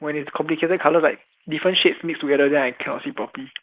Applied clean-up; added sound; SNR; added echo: neural mask model Resemble Enhance denoiser.